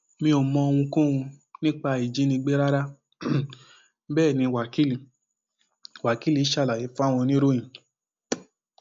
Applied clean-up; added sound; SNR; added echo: none; none; none; none.